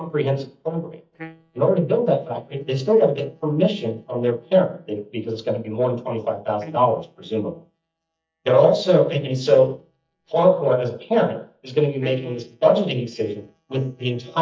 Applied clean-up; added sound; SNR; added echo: neural mask model DeepFilterNet 3.